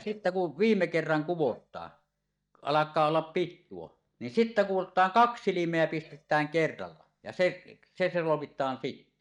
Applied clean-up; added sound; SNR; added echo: neural mask model DeepFilterNet 3.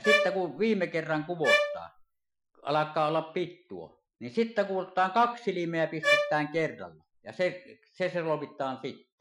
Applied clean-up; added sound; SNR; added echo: classical method Wiener filter.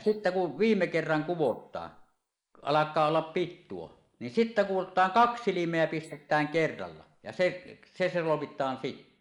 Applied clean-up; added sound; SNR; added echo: neural mask model Resemble Enhance denoiser.